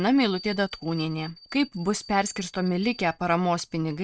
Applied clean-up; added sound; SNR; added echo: neural mask model RNNoise.